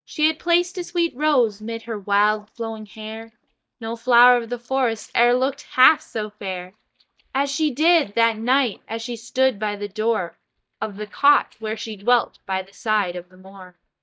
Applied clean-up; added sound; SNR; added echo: neural mask model DeepFilterNet 3.